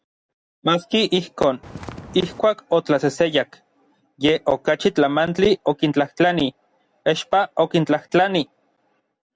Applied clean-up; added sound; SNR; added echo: none; Walk, footsteps; 15 dB; none.